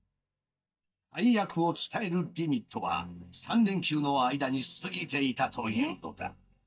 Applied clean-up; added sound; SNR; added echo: neural mask model DeepFilterNet 3.